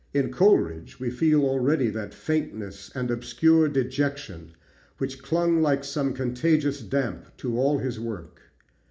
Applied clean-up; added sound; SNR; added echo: none; none; none; reverberation time 0.4 s.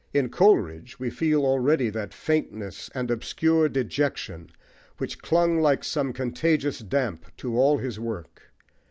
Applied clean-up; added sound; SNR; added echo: none; none; none; none.